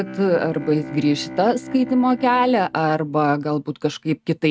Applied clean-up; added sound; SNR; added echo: neural mask model RNNoise.